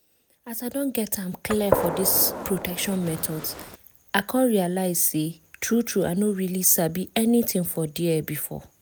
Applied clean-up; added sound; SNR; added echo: none; Gunshot, gunfire; 5 dB; none.